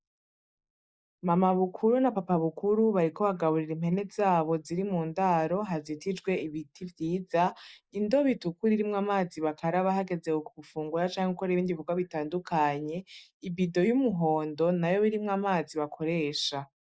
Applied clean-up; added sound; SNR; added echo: neural mask model Resemble Enhance denoiser.